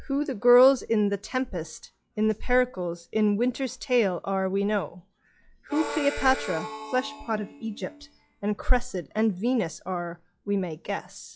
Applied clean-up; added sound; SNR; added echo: classical method log-MMSE.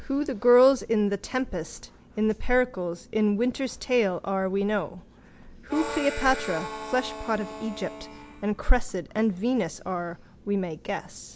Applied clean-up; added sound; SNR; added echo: none; Harmonica; 11 dB; none.